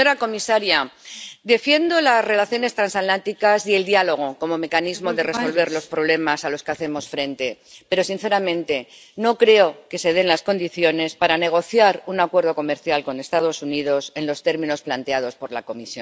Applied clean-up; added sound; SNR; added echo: none; none; none; none.